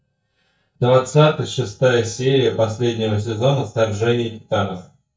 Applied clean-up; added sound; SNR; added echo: neural mask model DeepFilterNet 3.